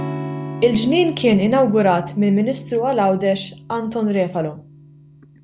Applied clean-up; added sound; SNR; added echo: none; Electric guitar / Strum; 13 dB; none.